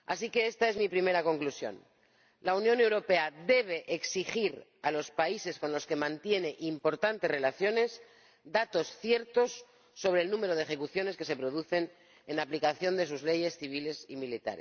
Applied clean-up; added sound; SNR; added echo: none; none; none; none.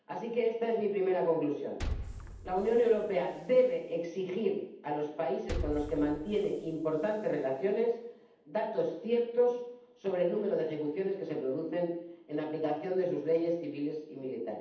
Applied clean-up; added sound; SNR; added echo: none; Liquid; 12 dB; reverberation time 0.8 s.